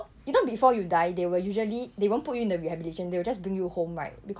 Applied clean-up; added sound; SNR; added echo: none; none; none; none.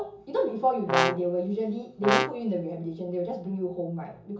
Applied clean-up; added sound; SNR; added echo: none; Brass instrument; -1 dB; reverberation time 0.6 s.